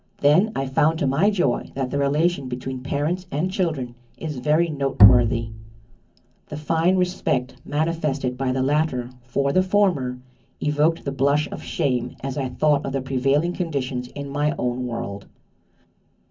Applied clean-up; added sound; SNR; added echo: none; Bowed string instrument; -4 dB; reverberation time 0.3 s.